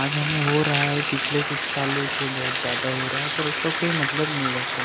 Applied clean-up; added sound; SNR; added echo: none; Bathtub (filling or washing); -2 dB; none.